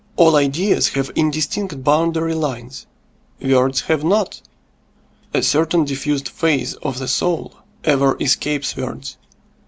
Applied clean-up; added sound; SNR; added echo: none; none; none; none.